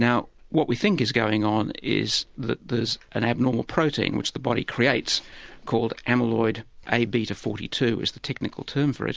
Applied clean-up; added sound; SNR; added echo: none; none; none; none.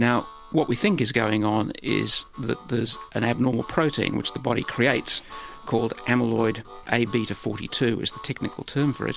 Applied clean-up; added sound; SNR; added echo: none; Harmonica; 20 dB; none.